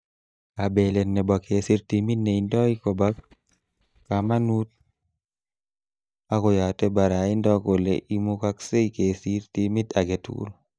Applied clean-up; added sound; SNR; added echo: neural mask model DeepFilterNet 3.